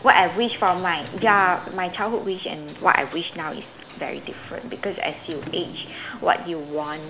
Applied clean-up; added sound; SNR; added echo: none; Sliding door / Slam; 19 dB; none.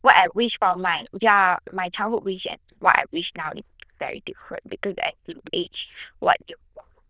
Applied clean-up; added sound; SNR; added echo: neural diffusion model UNIVERSE++.